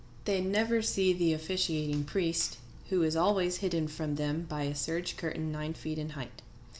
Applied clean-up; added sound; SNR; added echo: none; none; none; none.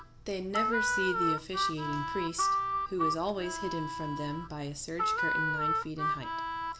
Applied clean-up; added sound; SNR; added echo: none; Harmonica; -3 dB; none.